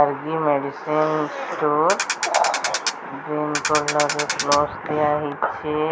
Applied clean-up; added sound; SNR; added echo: none; Ratchet, pawl; 4 dB; none.